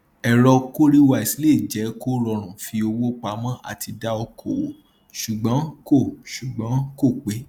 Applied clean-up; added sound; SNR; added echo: none; none; none; none.